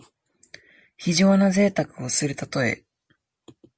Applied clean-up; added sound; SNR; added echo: none; none; none; none.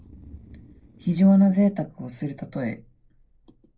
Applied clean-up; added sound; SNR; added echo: neural separator model SepFormer DNS4.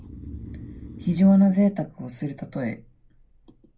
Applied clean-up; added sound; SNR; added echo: none; Breathing; 18 dB; reverberation time 0.3 s.